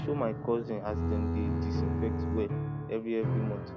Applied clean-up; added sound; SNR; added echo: none; Piano + Bowed string instrument; -3 dB; none.